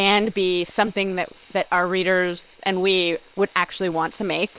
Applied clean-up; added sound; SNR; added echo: neural separator model SepFormer WHAM!.